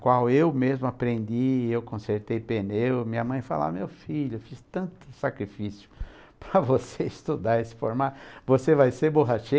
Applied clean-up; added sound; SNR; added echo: none; none; none; none.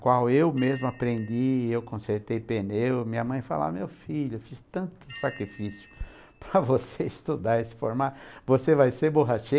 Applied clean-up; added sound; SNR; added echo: none; Bell; 4 dB; none.